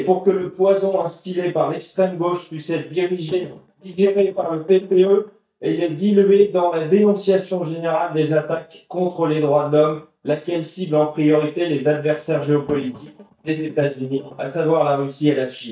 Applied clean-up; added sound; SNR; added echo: neural mask model DeepFilterNet 3.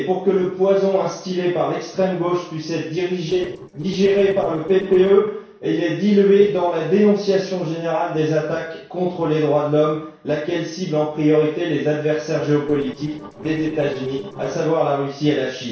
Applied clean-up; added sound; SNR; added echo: neural separator model SepFormer DNS4.